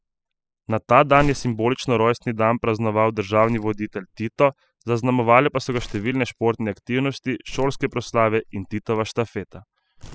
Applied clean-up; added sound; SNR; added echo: classical method spectral subtraction.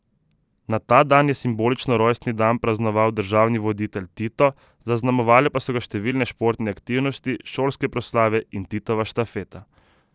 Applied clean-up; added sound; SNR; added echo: none; none; none; none.